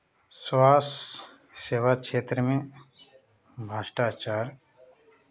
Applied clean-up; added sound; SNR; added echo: none; none; none; none.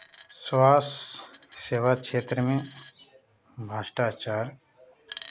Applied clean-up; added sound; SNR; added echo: none; Coin (dropping); 19 dB; none.